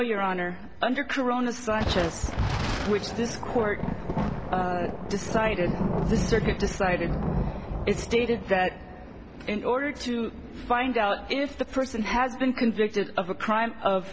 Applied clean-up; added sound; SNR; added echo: none; Thunder; 5 dB; none.